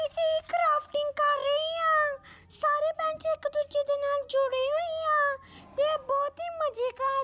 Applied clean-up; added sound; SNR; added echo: none; none; none; none.